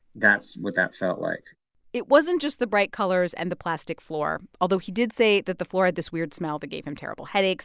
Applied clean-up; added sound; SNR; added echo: none; none; none; none.